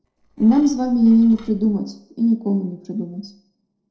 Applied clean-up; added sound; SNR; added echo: neural separator model SepFormer DNS4.